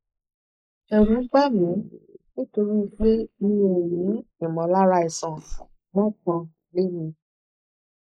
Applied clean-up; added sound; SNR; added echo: neural mask model Resemble Enhance denoiser.